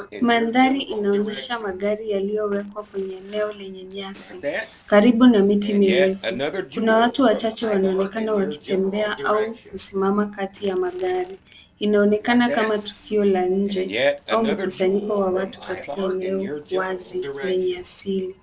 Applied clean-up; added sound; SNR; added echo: neural separator model SepFormer DNS4.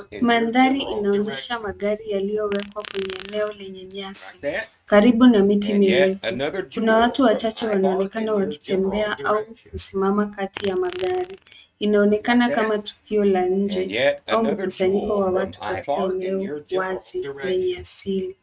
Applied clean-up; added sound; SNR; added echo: neural mask model RNNoise.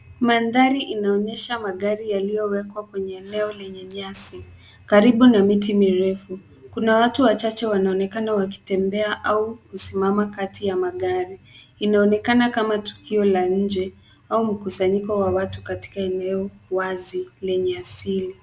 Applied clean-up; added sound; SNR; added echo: none; none; none; none.